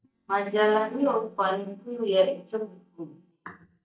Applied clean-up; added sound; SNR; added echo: neural mask model DeepFilterNet 3.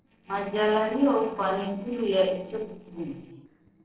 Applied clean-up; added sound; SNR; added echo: neural separator model SepFormer DNS4.